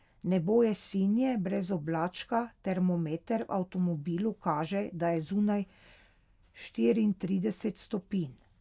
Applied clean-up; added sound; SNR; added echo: none; none; none; none.